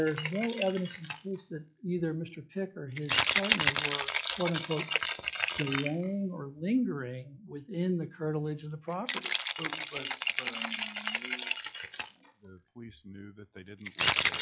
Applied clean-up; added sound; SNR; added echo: classical method log-MMSE.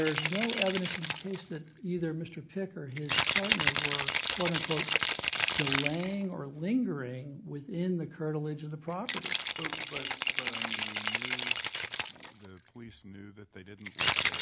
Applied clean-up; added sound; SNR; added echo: none; Rattle (instrument); -4 dB; none.